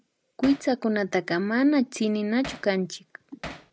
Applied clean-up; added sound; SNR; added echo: none; Hammer; 14 dB; none.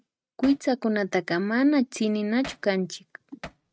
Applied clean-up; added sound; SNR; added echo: neural mask model RNNoise.